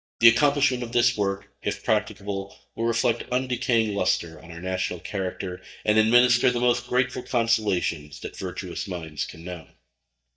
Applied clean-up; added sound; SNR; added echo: neural mask model DeepFilterNet 3.